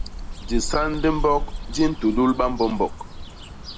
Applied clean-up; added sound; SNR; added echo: none; Cricket / Bird; 5 dB; none.